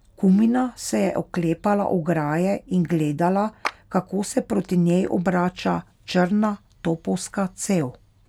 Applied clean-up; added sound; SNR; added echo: none; Clapping; 14 dB; none.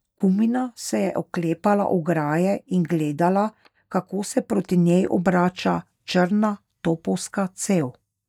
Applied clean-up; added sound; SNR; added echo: neural mask model DeepFilterNet 3.